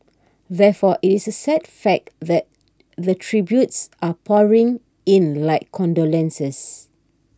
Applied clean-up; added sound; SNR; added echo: none; none; none; none.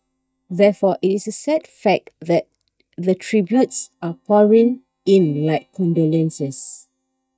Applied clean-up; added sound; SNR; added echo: neural mask model DeepFilterNet 3.